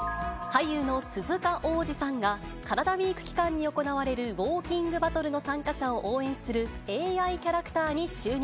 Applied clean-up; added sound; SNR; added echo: none; none; none; none.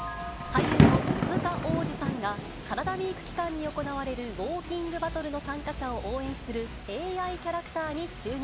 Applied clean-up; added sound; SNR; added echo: none; Thunder / Rain; -2 dB; none.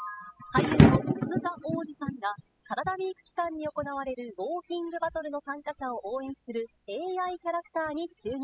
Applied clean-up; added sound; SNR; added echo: classical method spectral subtraction.